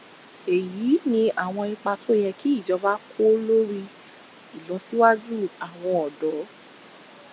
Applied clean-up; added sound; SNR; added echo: none; none; none; none.